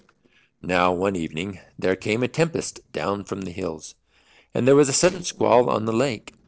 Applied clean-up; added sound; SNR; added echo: neural separator model SepFormer DNS4.